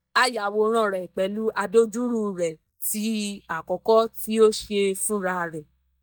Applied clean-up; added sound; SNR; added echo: neural mask model DeepFilterNet 3.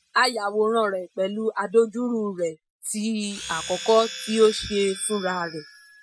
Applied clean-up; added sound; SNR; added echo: classical method Wiener filter.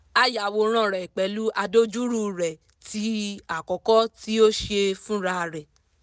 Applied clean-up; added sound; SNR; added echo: none; none; none; none.